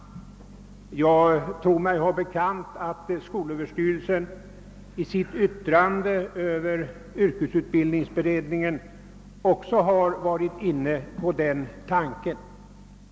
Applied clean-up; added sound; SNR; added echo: none; none; none; none.